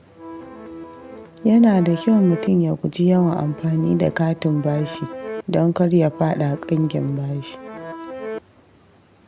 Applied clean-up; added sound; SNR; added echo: none; Accordion; 14 dB; none.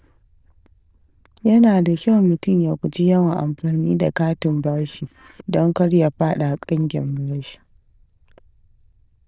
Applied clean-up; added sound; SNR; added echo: neural diffusion model UNIVERSE++.